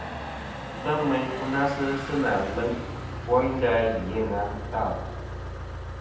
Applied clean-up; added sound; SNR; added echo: none; Motor vehicle (road); 7 dB; reverberation time 0.8 s.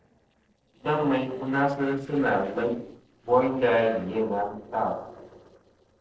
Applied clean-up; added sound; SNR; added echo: neural separator model SepFormer DNS4.